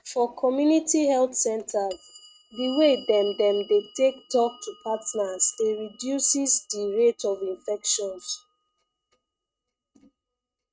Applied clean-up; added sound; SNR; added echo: neural mask model RNNoise.